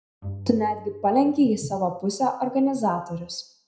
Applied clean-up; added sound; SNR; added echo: none; Bowed string instrument; 18 dB; reverberation time 0.5 s.